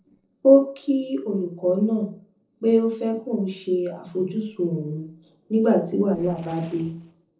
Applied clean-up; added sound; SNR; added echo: neural separator model SepFormer DNS4.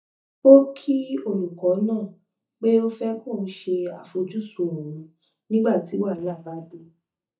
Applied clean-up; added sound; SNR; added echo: neural mask model DeepFilterNet 3.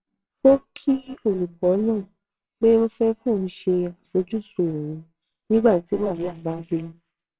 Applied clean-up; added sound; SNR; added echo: neural separator model SepFormer WHAMR!.